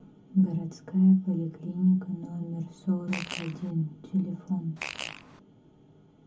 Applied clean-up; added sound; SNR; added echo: none; Fart; 10 dB; reverberation time 0.3 s.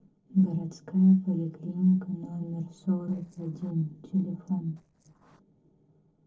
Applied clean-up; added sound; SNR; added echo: neural separator model SepFormer DNS4.